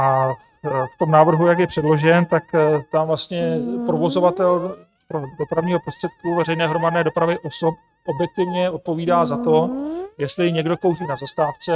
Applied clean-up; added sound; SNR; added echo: neural mask model RNNoise.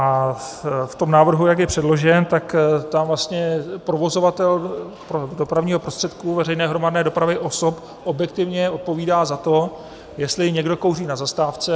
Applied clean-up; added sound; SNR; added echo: none; none; none; none.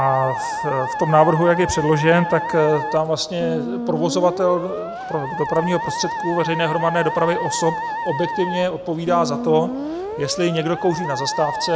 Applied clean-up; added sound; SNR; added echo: none; Musical instrument; 6 dB; none.